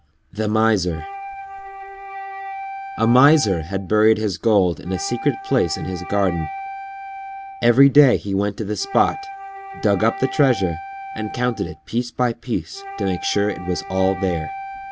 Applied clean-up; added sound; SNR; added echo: none; Wind instrument, woodwind instrument; 12 dB; none.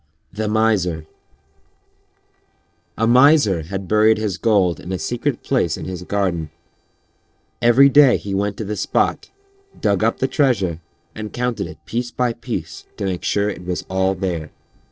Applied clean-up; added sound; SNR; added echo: neural separator model SepFormer DNS4.